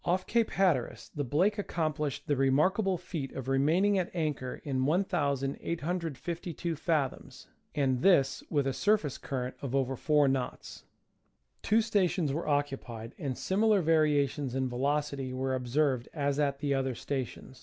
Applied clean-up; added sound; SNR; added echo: none; none; none; none.